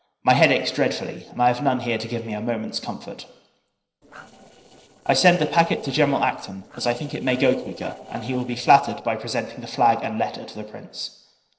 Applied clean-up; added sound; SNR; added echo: neural separator model SepFormer DNS4.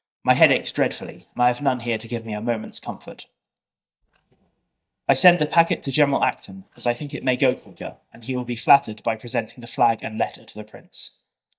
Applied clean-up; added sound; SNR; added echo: neural mask model DeepFilterNet 3.